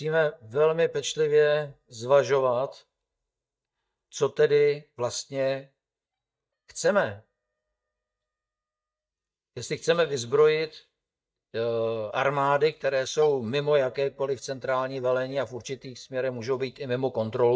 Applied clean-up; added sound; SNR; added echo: neural mask model DeepFilterNet 3.